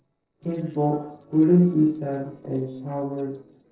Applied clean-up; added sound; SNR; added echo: neural separator model SepFormer DNS4.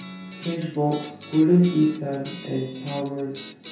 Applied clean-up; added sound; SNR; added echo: none; Guitar; 17 dB; reverberation time 0.6 s.